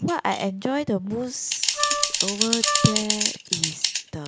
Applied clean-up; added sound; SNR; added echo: none; Wind instrument, woodwind instrument + Typing; -1 dB; none.